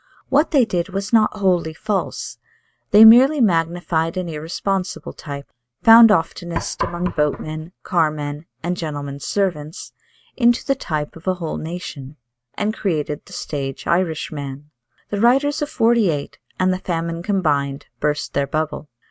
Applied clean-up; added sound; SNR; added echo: neural mask model RNNoise.